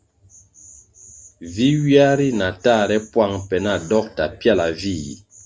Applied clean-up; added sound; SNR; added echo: none; none; none; none.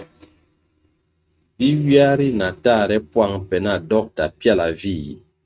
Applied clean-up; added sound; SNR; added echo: neural mask model RNNoise.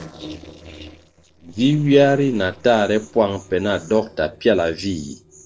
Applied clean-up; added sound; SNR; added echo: neural separator model SepFormer DNS4.